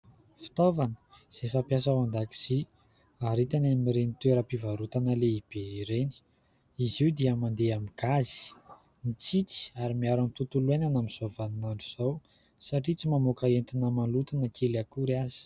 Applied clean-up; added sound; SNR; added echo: none; none; none; none.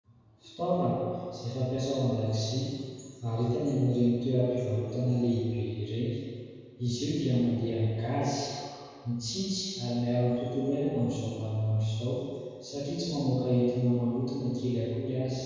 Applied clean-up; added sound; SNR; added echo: none; none; none; reverberation time 1.8 s.